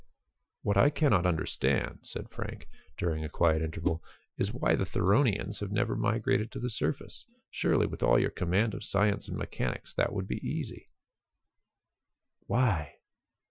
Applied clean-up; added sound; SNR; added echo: classical method Wiener filter.